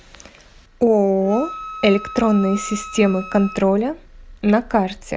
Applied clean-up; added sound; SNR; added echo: none; Wind instrument, woodwind instrument; 16 dB; none.